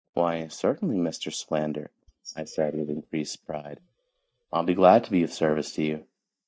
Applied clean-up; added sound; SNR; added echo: neural mask model DeepFilterNet 3.